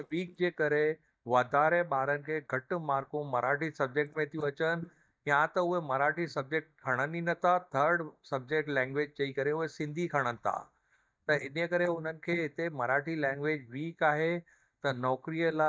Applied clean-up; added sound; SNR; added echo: neural mask model DeepFilterNet 3.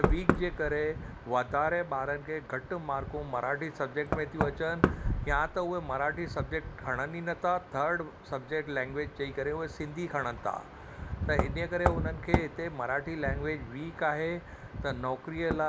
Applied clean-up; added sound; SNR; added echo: none; Knock; 4 dB; none.